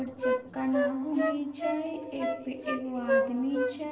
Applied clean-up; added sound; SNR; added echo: none; Wind instrument, woodwind instrument; 0 dB; reverberation time 2.4 s.